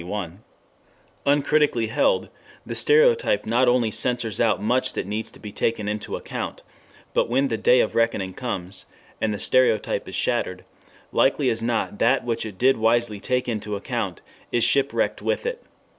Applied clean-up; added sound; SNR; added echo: none; none; none; none.